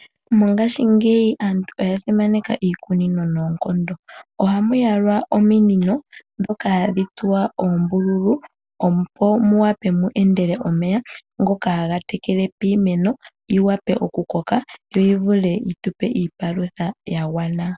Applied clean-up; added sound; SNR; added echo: none; none; none; none.